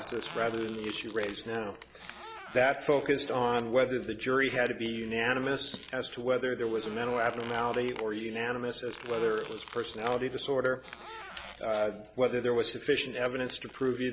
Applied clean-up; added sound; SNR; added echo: none; Squeak; 15 dB; none.